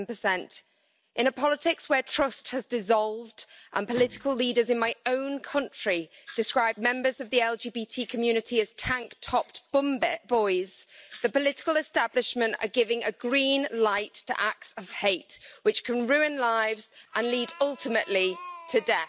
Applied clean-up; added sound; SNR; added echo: none; none; none; none.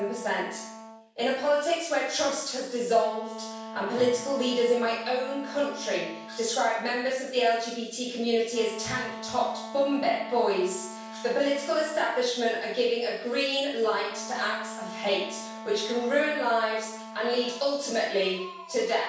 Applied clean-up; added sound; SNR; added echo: none; Wind instrument, woodwind instrument; 14 dB; reverberation time 0.7 s.